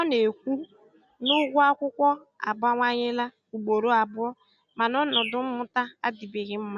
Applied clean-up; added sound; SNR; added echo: none; Bird; 9 dB; none.